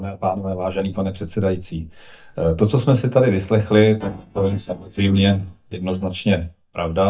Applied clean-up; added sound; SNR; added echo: neural mask model DeepFilterNet 3.